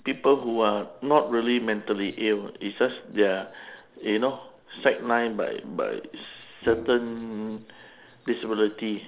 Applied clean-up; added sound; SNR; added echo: neural separator model SepFormer DNS4.